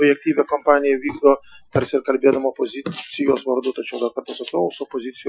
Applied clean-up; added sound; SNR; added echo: classical method Wiener filter.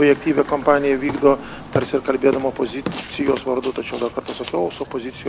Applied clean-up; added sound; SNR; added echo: none; Burping, eructation; 12 dB; none.